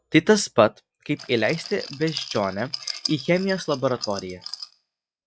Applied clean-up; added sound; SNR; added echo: classical method log-MMSE.